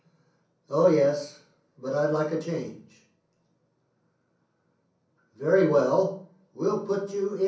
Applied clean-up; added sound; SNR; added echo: none; none; none; reverberation time 0.6 s.